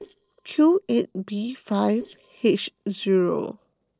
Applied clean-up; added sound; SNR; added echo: neural separator model SepFormer DNS4.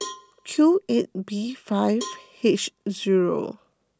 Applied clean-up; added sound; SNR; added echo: none; Cowbell; 19 dB; none.